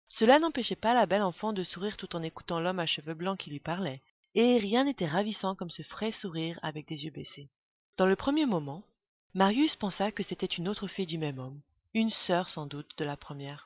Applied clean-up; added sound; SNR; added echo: none; none; none; none.